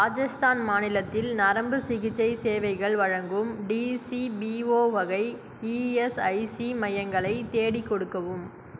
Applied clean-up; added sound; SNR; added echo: none; none; none; none.